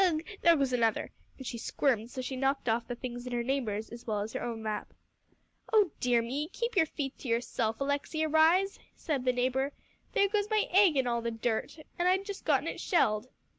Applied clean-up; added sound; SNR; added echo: none; none; none; none.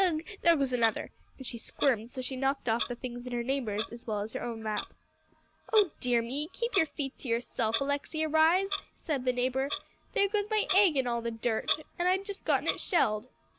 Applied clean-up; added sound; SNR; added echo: none; Clock; 12 dB; none.